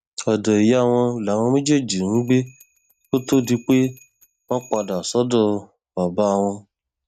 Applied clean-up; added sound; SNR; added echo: neural mask model RNNoise.